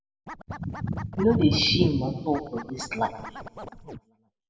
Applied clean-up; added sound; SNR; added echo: none; Scratching (performance technique); 14 dB; reverberation time 1.5 s.